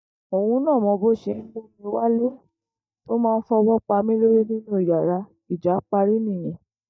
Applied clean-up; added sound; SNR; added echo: neural mask model DeepFilterNet 3.